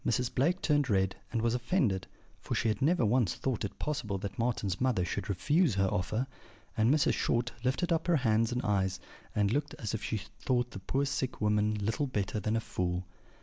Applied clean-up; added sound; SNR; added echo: none; none; none; none.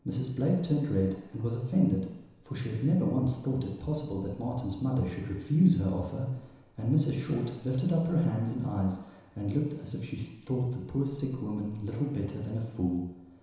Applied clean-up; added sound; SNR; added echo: none; none; none; reverberation time 1.0 s.